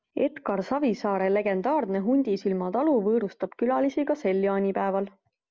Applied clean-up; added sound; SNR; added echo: none; none; none; none.